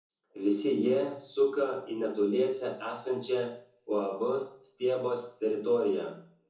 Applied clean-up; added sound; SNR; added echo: none; none; none; reverberation time 0.7 s.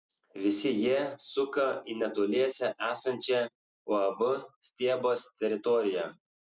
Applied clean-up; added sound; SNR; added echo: none; none; none; none.